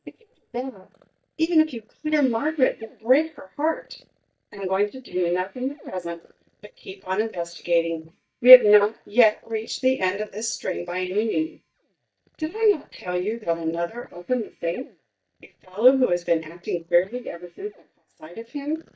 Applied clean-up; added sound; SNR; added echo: neural mask model DeepFilterNet 3.